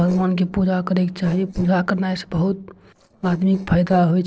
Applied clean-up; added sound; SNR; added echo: neural separator model SepFormer DNS4.